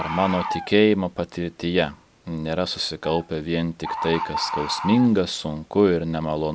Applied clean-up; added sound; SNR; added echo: none; Bird; 10 dB; none.